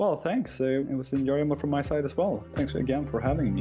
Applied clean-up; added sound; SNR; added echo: none; none; none; none.